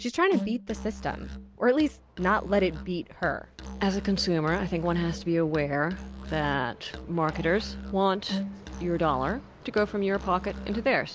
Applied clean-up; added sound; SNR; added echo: none; Musical instrument; 12 dB; none.